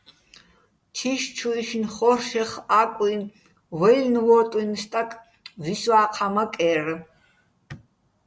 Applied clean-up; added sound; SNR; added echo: none; none; none; none.